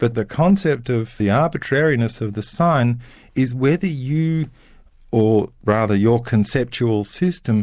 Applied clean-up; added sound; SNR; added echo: none; none; none; none.